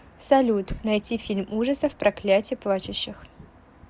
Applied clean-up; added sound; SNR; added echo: none; Fire; 19 dB; none.